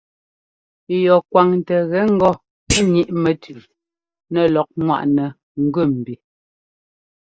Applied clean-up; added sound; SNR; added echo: neural mask model DeepFilterNet 3.